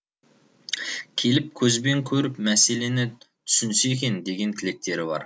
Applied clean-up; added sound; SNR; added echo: none; none; none; none.